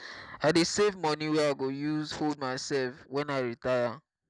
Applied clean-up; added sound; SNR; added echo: none; none; none; none.